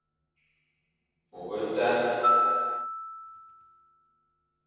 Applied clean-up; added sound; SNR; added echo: none; Glockenspiel; -1 dB; reverberation time 2.2 s.